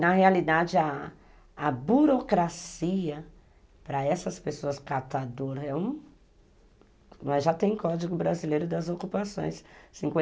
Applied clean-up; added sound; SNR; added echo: none; none; none; none.